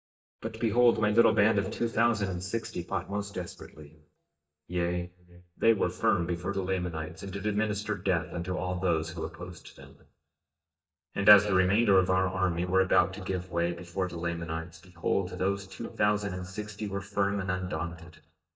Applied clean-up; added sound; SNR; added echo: neural mask model DeepFilterNet 3.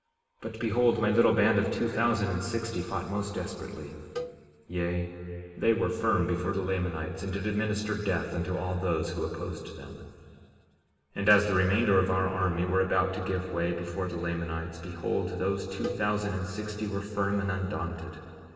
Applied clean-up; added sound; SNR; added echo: none; Cowbell; 15 dB; reverberation time 2.4 s.